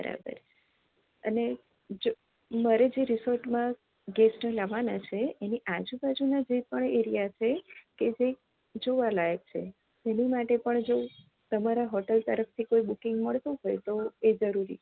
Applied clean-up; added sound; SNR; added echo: none; none; none; none.